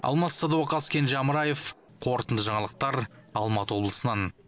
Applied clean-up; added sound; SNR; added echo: none; none; none; none.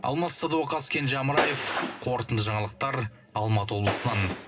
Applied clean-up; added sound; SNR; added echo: none; Gunshot, gunfire; 6 dB; reverberation time 0.2 s.